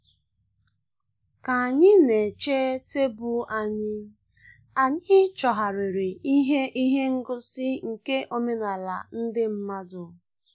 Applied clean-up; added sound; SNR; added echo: none; none; none; none.